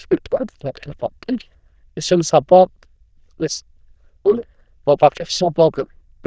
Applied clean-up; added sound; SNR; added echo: neural diffusion model UNIVERSE++.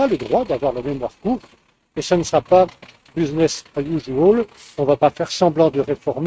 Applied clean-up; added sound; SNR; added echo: neural mask model RNNoise.